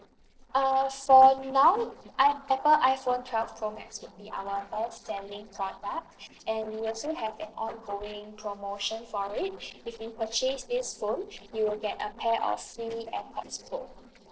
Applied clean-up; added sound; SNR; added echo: neural separator model SepFormer DNS4.